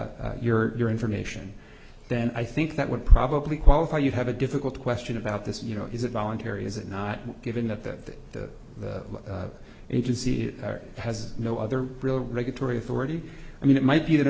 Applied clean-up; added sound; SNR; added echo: none; none; none; none.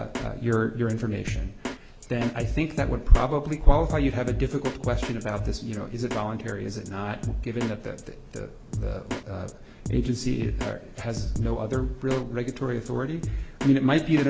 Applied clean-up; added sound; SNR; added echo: none; Drum kit; 8 dB; none.